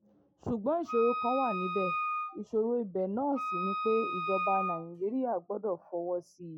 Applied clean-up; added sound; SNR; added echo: classical method log-MMSE.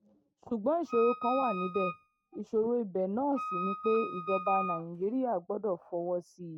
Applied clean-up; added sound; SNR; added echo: neural mask model RNNoise.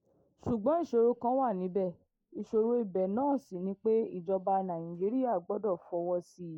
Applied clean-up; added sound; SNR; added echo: neural mask model Resemble Enhance denoiser.